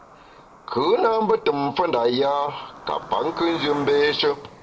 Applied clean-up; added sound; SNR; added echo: none; Cricket; 17 dB; reverberation time 0.3 s.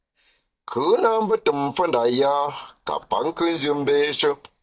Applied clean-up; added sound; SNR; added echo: neural mask model DeepFilterNet 3.